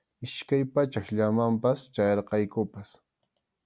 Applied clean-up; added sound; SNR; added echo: none; none; none; none.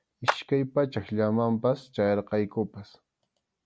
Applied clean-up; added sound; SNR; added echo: none; Clapping; 7 dB; none.